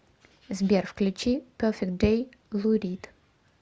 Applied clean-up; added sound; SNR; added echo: none; none; none; none.